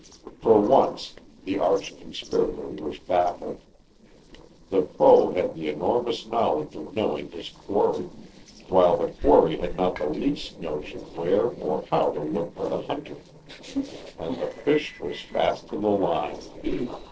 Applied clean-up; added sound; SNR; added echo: neural separator model SepFormer DNS4.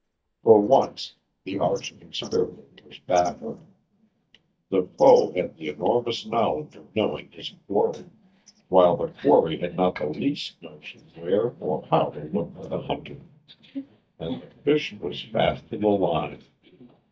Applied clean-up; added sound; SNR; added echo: neural mask model DeepFilterNet 3.